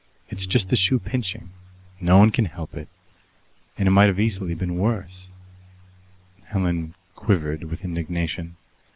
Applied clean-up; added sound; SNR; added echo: none; Tabla; 17 dB; none.